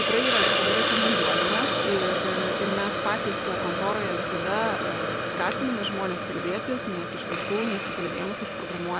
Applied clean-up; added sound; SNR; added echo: none; Hiss; -3 dB; none.